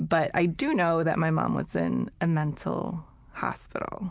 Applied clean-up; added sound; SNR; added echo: none; none; none; none.